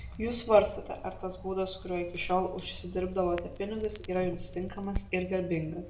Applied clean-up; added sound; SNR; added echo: none; Crackle; 13 dB; reverberation time 0.5 s.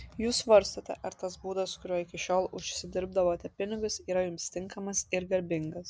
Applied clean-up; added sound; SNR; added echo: none; none; none; none.